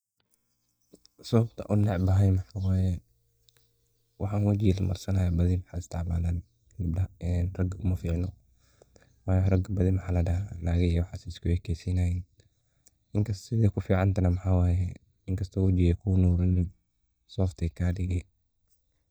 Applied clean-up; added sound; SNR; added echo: neural mask model DeepFilterNet 3.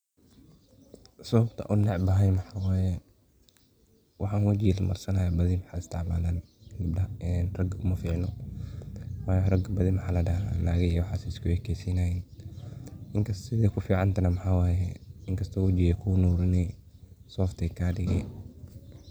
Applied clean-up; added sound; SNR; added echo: none; none; none; none.